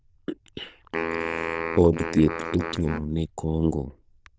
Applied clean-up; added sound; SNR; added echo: neural diffusion model UNIVERSE++.